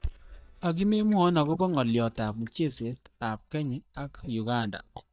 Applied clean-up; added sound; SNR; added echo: neural mask model DeepFilterNet 3.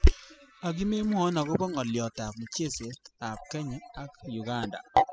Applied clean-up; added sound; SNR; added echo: classical method spectral subtraction.